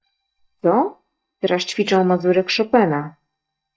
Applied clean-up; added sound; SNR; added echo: neural mask model DeepFilterNet 3.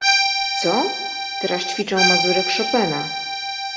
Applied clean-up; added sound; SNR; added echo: none; Accordion; -2 dB; reverberation time 1.1 s.